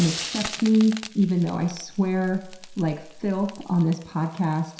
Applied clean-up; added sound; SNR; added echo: none; Frying (food); 14 dB; reverberation time 0.7 s.